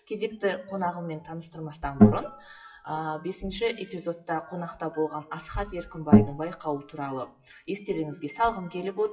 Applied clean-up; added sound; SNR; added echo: classical method WPE with log-MMSE.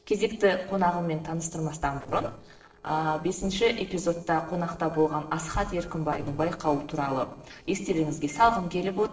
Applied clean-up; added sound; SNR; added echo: neural separator model SepFormer DNS4.